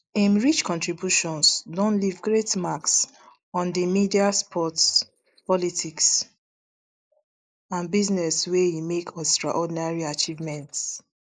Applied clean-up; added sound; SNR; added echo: neural mask model Resemble Enhance denoiser.